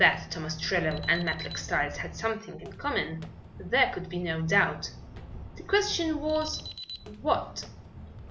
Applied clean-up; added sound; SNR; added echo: none; Alarm + Walk, footsteps; 13 dB; none.